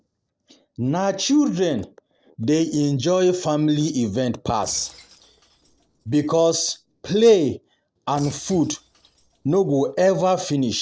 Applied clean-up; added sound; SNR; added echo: neural separator model SepFormer DNS4.